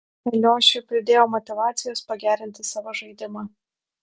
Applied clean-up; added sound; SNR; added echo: none; none; none; none.